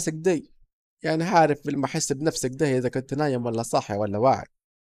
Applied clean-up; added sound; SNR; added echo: neural mask model Resemble Enhance denoiser.